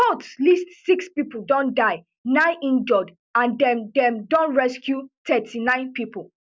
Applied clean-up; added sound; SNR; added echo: none; none; none; none.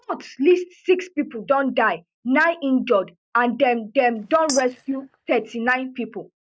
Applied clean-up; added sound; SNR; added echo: neural mask model DeepFilterNet 3.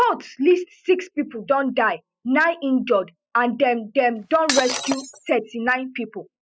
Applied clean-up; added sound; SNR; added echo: classical method spectral subtraction.